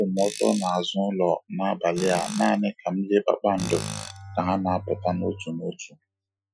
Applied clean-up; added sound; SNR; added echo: classical method Wiener filter.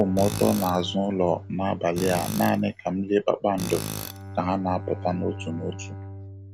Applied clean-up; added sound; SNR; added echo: none; Tools + Bowed string instrument; 9 dB; none.